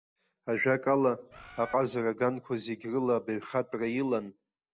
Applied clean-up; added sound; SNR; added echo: none; Bird; 16 dB; none.